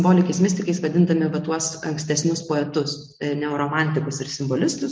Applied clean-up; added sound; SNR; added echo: none; none; none; none.